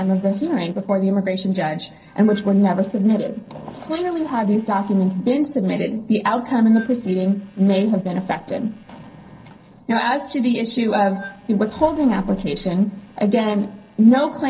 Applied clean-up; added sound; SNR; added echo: neural separator model SepFormer DNS4.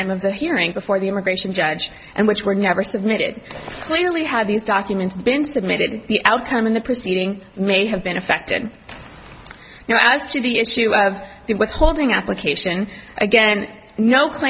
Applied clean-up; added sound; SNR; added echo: none; none; none; none.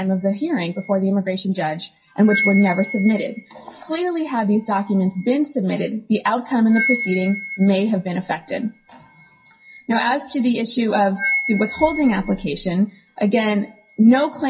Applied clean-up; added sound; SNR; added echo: classical method WPE with log-MMSE.